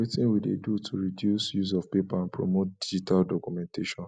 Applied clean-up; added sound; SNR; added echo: none; none; none; none.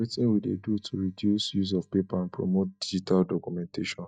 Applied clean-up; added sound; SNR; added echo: neural mask model DeepFilterNet 3.